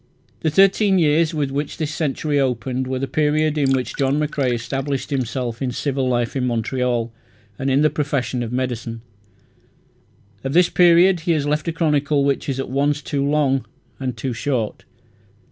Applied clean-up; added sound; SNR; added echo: none; Drip; 20 dB; none.